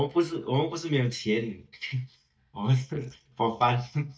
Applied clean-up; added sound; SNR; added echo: neural mask model DeepFilterNet 3.